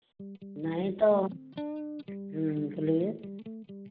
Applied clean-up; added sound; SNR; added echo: none; Electric guitar; 10 dB; none.